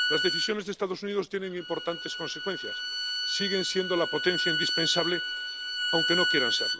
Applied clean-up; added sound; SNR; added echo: none; Bowed string instrument; 0 dB; none.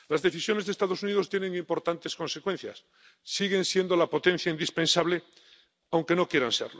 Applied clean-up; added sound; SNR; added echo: none; none; none; none.